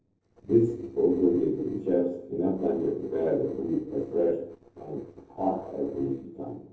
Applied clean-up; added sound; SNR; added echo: neural separator model SepFormer DNS4.